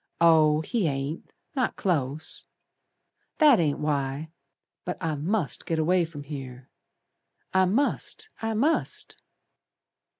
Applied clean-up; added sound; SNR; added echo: none; none; none; none.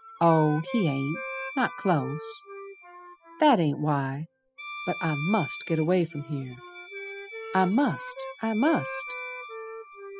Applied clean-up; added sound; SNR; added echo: classical method spectral subtraction.